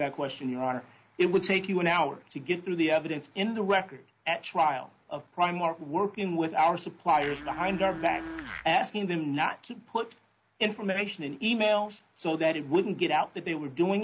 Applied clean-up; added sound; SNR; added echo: none; Domestic sounds, home sounds; 10 dB; none.